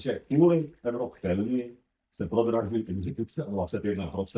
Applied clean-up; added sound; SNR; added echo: neural mask model DeepFilterNet 3.